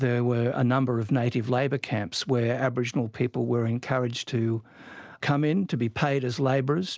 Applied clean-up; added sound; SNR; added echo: none; none; none; none.